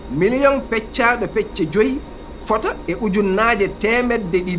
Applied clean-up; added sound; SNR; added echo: none; Engine; 15 dB; none.